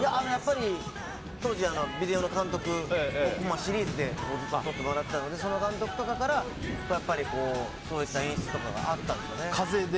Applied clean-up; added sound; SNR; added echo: none; Thunder; 10 dB; none.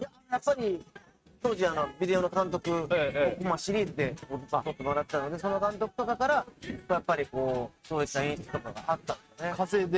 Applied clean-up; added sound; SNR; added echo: neural mask model RNNoise.